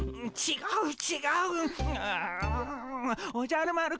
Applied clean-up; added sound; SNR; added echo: none; none; none; none.